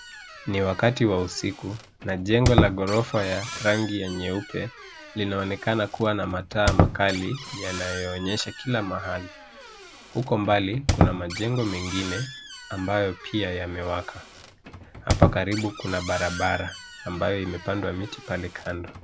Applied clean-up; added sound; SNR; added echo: none; Squeak; 4 dB; none.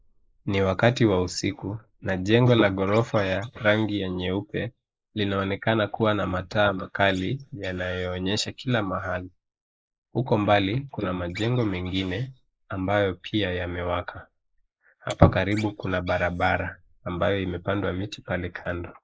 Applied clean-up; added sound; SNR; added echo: neural mask model Resemble Enhance denoiser.